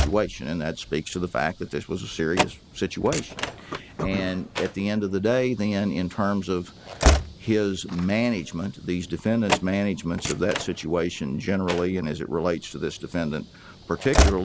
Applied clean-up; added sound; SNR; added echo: none; Slam / Train; 4 dB; none.